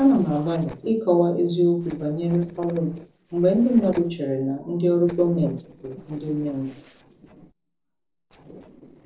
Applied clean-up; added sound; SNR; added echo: neural separator model SepFormer DNS4.